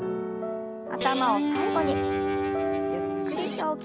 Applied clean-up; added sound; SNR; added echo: none; Guitar; -2 dB; none.